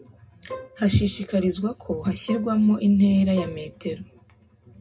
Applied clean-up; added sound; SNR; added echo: none; Bowed string instrument; 17 dB; reverberation time 0.2 s.